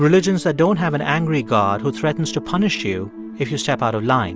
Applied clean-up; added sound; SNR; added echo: none; none; none; none.